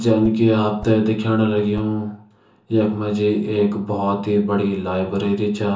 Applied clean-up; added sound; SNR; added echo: none; Whoosh, swoosh, swish; 18 dB; reverberation time 0.8 s.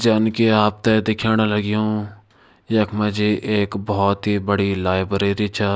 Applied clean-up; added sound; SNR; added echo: none; none; none; none.